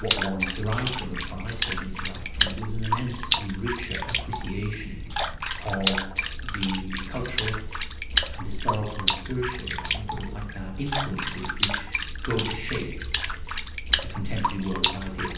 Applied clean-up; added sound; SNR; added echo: none; Water / Splash, splatter; -4 dB; reverberation time 0.9 s.